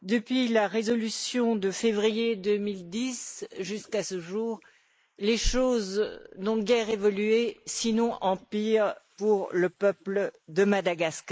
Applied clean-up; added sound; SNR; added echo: neural mask model Resemble Enhance denoiser.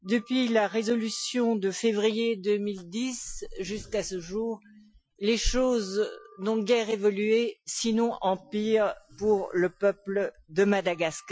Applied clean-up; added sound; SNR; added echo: classical method Wiener filter.